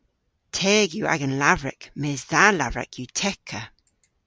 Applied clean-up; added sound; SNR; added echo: none; none; none; none.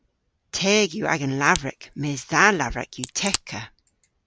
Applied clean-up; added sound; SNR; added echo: none; Crack; 11 dB; none.